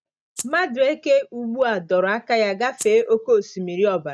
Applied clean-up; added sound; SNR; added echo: neural mask model RNNoise.